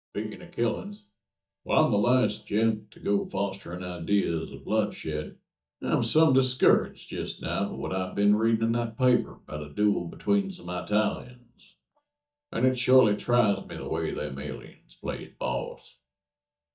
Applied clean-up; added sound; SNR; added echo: neural mask model DeepFilterNet 3.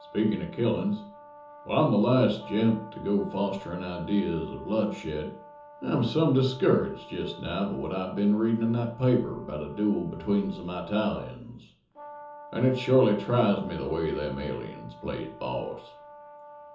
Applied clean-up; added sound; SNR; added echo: none; Brass instrument; 19 dB; reverberation time 0.6 s.